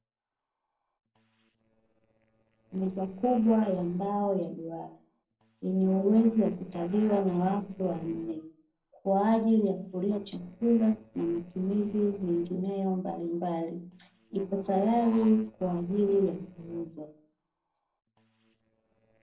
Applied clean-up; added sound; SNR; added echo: neural separator model SepFormer DNS4.